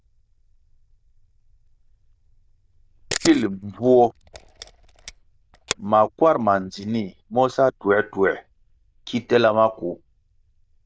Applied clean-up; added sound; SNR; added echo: neural diffusion model UNIVERSE++.